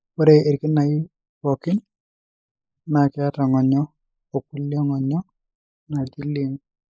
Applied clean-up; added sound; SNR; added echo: neural mask model Resemble Enhance denoiser.